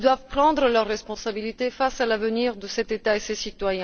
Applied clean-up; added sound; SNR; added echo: neural separator model SepFormer DNS4.